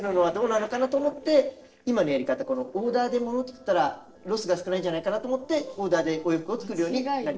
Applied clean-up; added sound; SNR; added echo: neural separator model SepFormer DNS4.